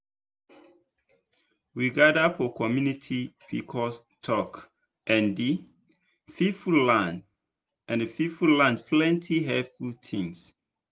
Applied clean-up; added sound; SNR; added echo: none; none; none; none.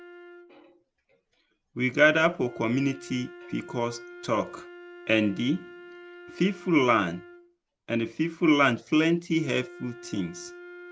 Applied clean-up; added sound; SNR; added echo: none; Wind instrument, woodwind instrument; 19 dB; none.